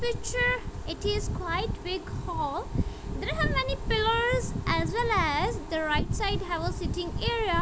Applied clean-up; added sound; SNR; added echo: none; none; none; none.